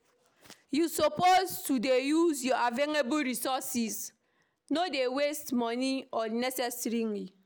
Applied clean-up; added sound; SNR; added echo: none; none; none; none.